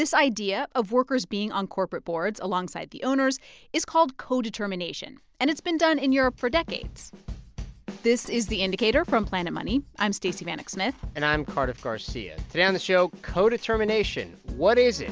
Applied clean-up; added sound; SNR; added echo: none; none; none; none.